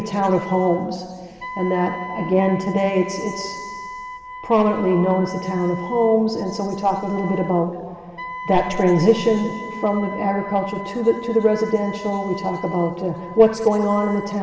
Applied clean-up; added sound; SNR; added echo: none; Wind instrument, woodwind instrument; 14 dB; reverberation time 1.8 s.